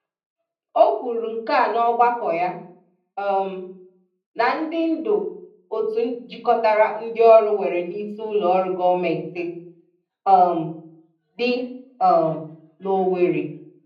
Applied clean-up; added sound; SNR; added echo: none; none; none; reverberation time 0.6 s.